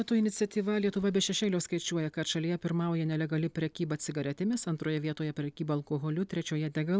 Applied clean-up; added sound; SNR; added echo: none; none; none; none.